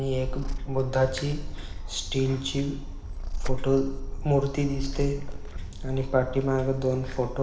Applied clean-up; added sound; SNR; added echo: none; Purr; 3 dB; reverberation time 1.1 s.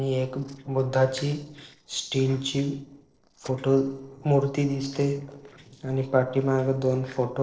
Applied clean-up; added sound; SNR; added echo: neural separator model SepFormer DNS4.